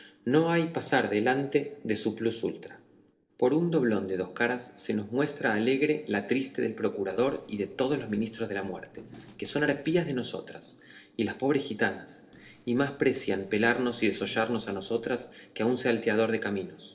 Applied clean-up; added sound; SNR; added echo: neural separator model SepFormer DNS4.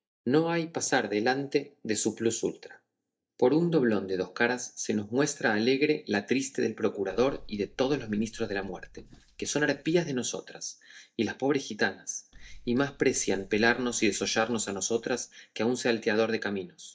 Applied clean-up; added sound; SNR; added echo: neural mask model DeepFilterNet 3.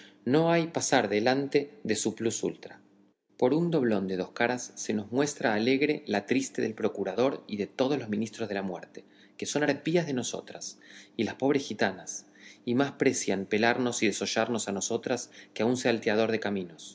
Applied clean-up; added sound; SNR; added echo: none; none; none; none.